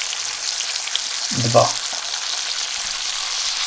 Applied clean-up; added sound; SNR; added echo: none; Frying (food); -2 dB; reverberation time 0.2 s.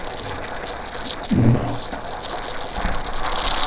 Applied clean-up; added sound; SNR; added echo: neural separator model SepFormer DNS4.